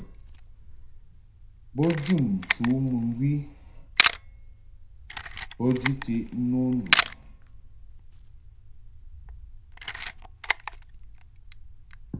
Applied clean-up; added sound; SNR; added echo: none; Camera; 2 dB; reverberation time 0.5 s.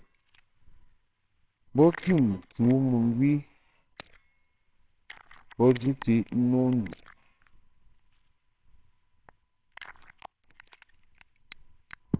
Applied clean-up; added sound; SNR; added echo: neural separator model SepFormer WHAMR!.